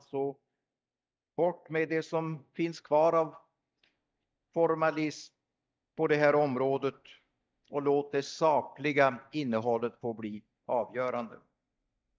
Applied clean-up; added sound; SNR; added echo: neural mask model DeepFilterNet 3.